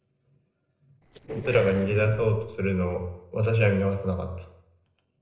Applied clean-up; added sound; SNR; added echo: neural separator model SepFormer DNS4.